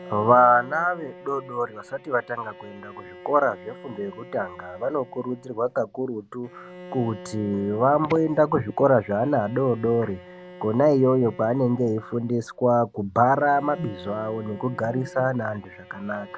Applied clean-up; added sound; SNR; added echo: none; Bowed string instrument; 20 dB; none.